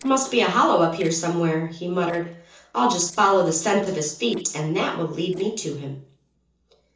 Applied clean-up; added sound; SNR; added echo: neural separator model SepFormer DNS4.